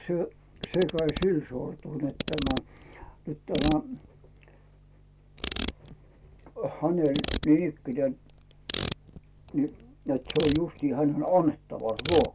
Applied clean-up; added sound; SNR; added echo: none; Ratchet, pawl; 9 dB; none.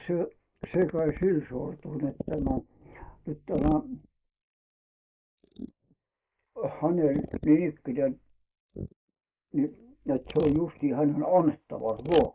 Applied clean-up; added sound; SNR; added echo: neural mask model Resemble Enhance denoiser.